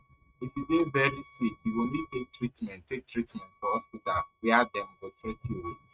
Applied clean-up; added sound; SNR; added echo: neural mask model RNNoise.